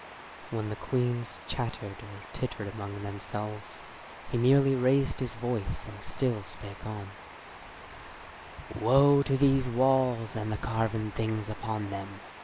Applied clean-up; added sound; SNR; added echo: none; Water; 15 dB; none.